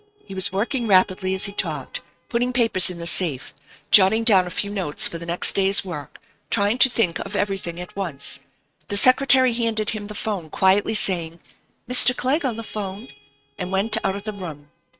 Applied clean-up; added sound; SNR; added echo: neural mask model RNNoise.